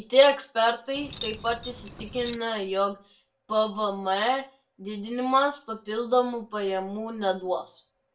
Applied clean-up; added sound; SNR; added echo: none; Keys jangling; 13 dB; reverberation time 0.3 s.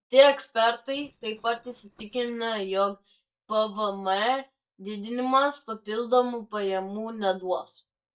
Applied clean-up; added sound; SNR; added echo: neural mask model DeepFilterNet 3.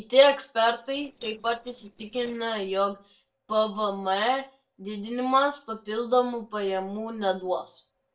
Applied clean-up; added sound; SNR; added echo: neural separator model SepFormer DNS4.